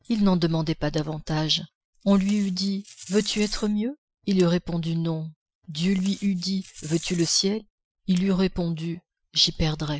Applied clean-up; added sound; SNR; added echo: classical method Wiener filter.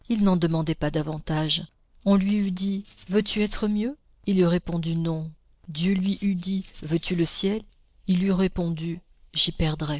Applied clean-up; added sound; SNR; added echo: neural separator model SepFormer DNS4.